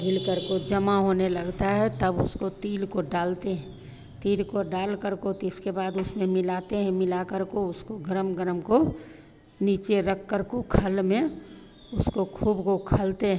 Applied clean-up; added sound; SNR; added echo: none; none; none; none.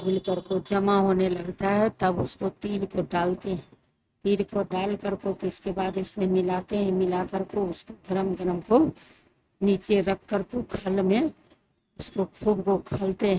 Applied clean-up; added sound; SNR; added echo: neural mask model RNNoise.